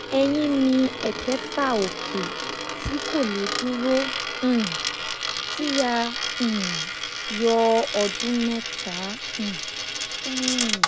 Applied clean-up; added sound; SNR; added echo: none; Coin (dropping); 4 dB; none.